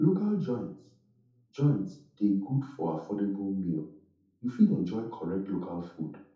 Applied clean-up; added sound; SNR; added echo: none; none; none; reverberation time 0.5 s.